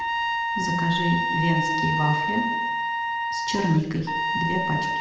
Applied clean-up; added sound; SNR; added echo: none; Trumpet; -1 dB; reverberation time 1.0 s.